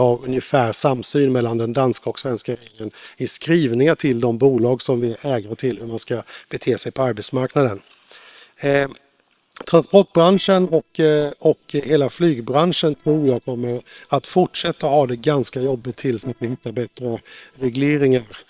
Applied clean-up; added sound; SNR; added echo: neural separator model SepFormer WHAM!.